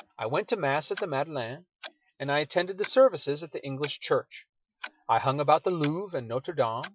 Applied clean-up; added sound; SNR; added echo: classical method Wiener filter.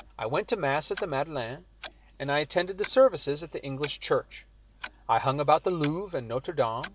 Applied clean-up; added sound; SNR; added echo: none; Clock; 19 dB; none.